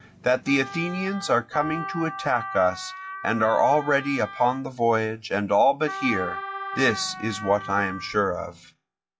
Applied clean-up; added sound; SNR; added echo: classical method log-MMSE.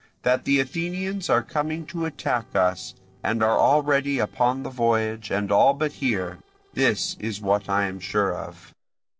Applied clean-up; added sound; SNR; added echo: neural separator model SepFormer DNS4.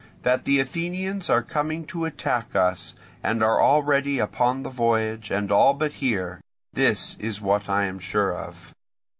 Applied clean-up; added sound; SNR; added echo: none; none; none; none.